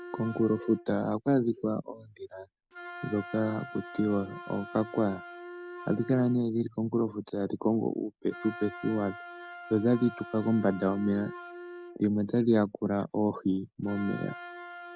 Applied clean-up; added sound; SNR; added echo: none; Wind instrument, woodwind instrument; 15 dB; none.